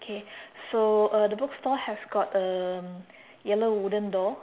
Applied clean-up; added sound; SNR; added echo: none; none; none; none.